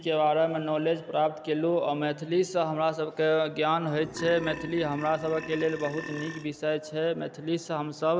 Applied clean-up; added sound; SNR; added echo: none; Burping, eructation; 12 dB; none.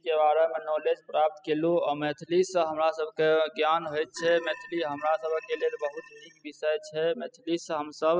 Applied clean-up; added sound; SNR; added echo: classical method spectral subtraction.